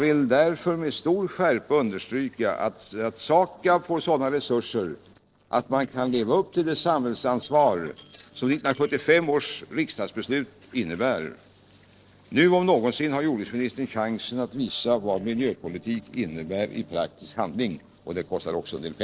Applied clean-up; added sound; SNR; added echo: neural separator model SepFormer DNS4.